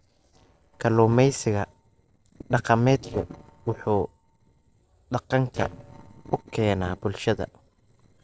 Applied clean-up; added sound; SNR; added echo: neural separator model SepFormer DNS4.